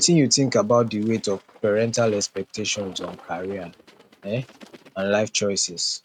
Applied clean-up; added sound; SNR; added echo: neural mask model RNNoise.